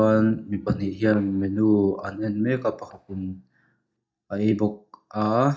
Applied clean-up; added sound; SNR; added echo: neural mask model DeepFilterNet 3.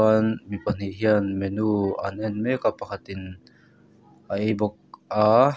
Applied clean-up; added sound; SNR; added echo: none; none; none; none.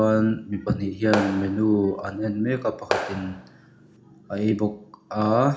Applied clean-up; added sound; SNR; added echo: none; Clapping; 7 dB; reverberation time 0.4 s.